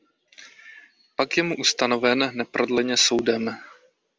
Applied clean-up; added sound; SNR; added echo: none; none; none; none.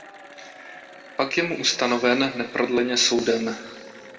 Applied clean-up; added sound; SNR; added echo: none; Applause / Cheering; 19 dB; reverberation time 1.9 s.